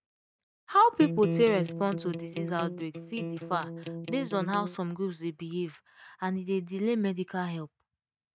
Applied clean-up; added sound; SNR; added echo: neural mask model DeepFilterNet 3.